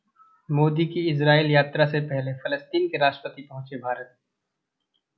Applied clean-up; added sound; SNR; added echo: none; none; none; none.